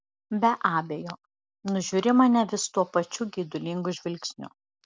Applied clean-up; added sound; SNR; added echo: none; none; none; none.